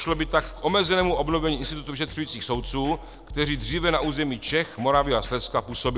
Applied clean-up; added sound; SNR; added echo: none; Drum kit; 12 dB; none.